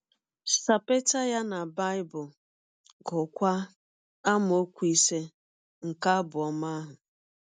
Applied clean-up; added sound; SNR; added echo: none; none; none; none.